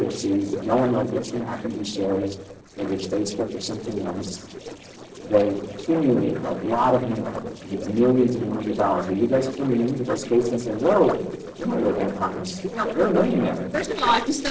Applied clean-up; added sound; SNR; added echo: neural separator model SepFormer DNS4.